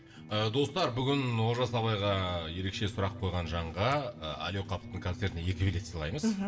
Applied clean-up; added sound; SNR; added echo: none; Bass guitar; 16 dB; reverberation time 0.6 s.